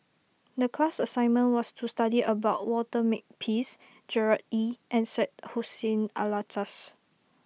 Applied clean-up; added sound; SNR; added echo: none; none; none; none.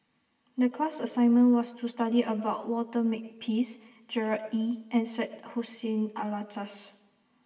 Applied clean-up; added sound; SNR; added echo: none; none; none; reverberation time 0.9 s.